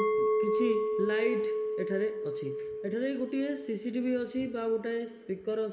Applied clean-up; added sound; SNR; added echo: none; Chink, clink; 0 dB; reverberation time 1.7 s.